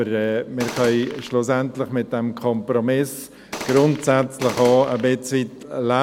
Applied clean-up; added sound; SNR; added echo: none; Gunshot, gunfire; 12 dB; none.